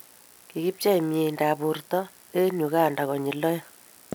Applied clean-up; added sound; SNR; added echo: none; none; none; none.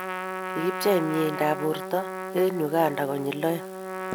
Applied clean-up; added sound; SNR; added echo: none; Trumpet; 7 dB; none.